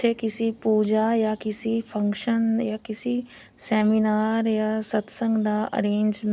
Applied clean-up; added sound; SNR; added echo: none; none; none; none.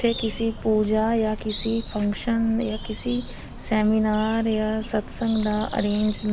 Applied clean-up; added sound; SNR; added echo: none; Bird; 11 dB; none.